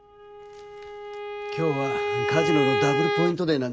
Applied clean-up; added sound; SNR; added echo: none; Bowed string instrument; 0 dB; none.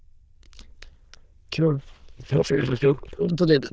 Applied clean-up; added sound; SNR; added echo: neural diffusion model UNIVERSE++.